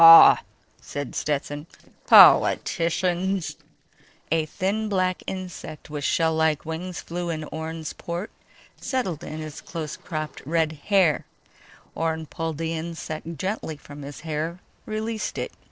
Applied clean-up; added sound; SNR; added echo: neural separator model SepFormer DNS4.